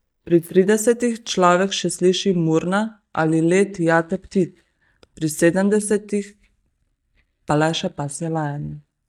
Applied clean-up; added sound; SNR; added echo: neural mask model DeepFilterNet 3.